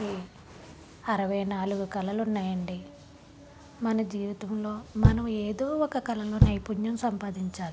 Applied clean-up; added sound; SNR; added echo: none; Knock; -4 dB; none.